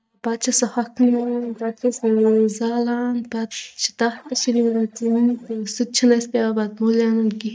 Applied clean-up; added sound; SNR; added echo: neural mask model DeepFilterNet 3.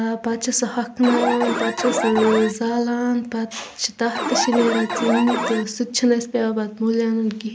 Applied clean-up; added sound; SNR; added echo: none; Alarm; 3 dB; none.